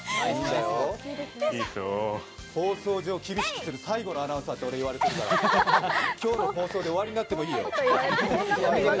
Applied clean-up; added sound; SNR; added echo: none; none; none; none.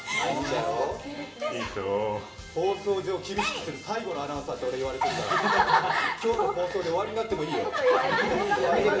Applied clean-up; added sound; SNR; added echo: none; none; none; reverberation time 0.7 s.